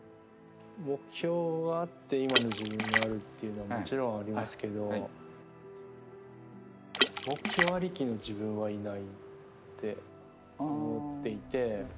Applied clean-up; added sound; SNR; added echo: none; Water / Splash, splatter; 0 dB; none.